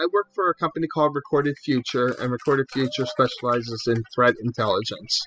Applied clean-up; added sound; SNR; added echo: classical method spectral subtraction.